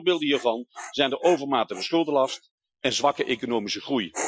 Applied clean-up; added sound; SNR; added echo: classical method Wiener filter.